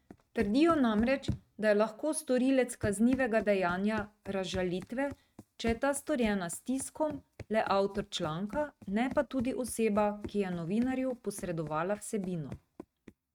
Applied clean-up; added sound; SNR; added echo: neural mask model RNNoise.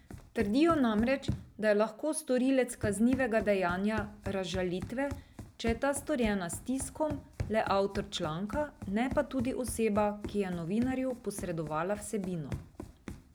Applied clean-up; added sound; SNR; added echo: none; Run; 12 dB; none.